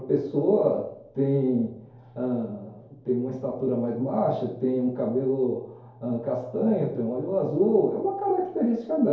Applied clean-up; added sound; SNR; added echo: none; none; none; reverberation time 2.4 s.